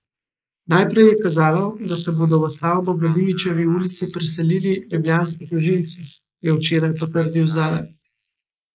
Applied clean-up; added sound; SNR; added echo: neural mask model Resemble Enhance denoiser.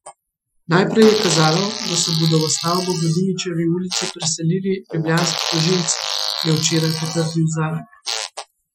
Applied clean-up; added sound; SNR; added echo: classical method Wiener filter.